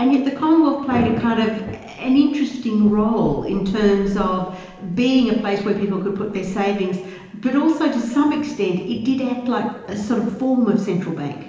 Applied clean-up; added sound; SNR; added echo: none; Thunder / Rain; 18 dB; reverberation time 1.1 s.